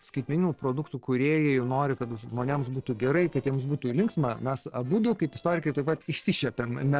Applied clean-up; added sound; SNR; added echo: neural separator model SepFormer DNS4.